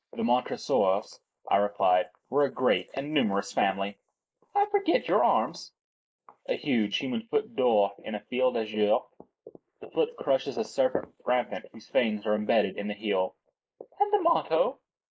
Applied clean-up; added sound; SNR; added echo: neural mask model Resemble Enhance denoiser.